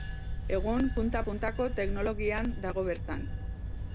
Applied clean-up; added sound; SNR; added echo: none; Bell / Train; 1 dB; none.